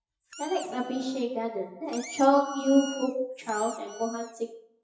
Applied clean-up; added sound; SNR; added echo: classical method WPE with log-MMSE.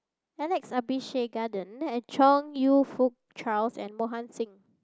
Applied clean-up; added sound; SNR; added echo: none; none; none; none.